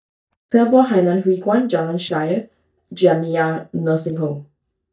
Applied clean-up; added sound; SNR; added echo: neural mask model DeepFilterNet 3.